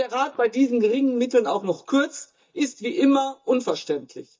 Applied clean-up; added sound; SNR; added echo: neural mask model DeepFilterNet 3.